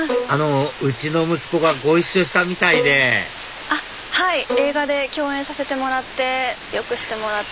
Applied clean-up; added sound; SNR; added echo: none; Bowed string instrument; 9 dB; none.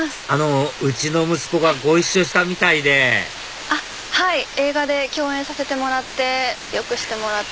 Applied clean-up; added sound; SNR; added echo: none; none; none; none.